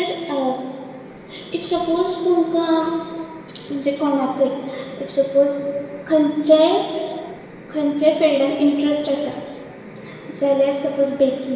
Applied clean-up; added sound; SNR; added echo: none; none; none; reverberation time 1.6 s.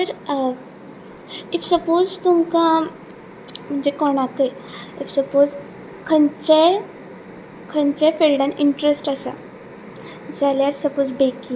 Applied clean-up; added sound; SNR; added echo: none; none; none; none.